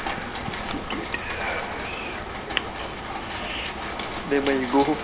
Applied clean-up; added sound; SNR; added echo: none; Rain; 3 dB; none.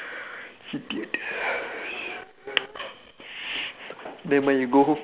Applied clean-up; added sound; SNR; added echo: none; none; none; none.